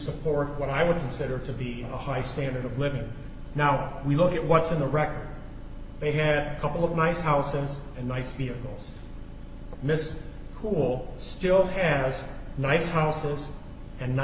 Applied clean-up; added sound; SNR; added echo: none; none; none; none.